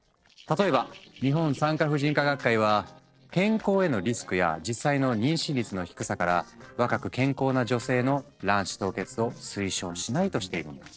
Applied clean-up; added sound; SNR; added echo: neural separator model SepFormer DNS4.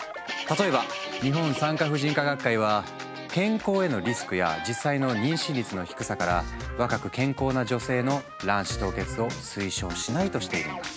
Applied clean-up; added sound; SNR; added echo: none; Trumpet; 19 dB; none.